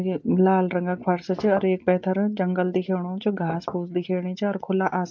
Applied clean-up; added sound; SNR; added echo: neural mask model DeepFilterNet 3.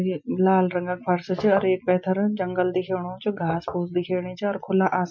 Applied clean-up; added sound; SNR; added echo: classical method Wiener filter.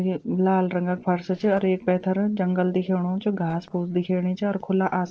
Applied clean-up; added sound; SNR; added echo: neural separator model SepFormer DNS4.